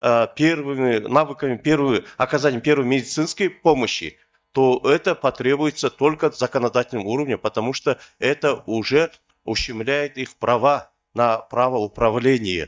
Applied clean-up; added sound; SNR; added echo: neural mask model DeepFilterNet 3.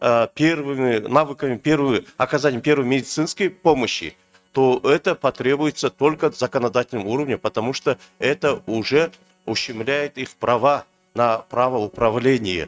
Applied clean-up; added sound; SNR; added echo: neural mask model RNNoise.